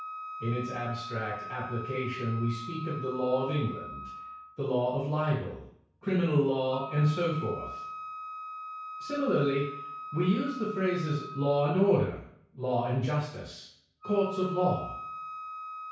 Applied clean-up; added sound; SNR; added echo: none; Wind instrument, woodwind instrument; 11 dB; reverberation time 0.6 s.